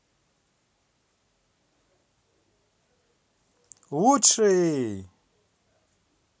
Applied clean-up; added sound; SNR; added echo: none; none; none; none.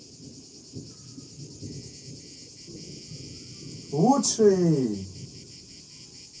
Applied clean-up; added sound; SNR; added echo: none; Thunder; 14 dB; reverberation time 0.3 s.